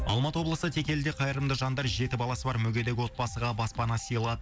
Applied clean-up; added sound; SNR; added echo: none; none; none; none.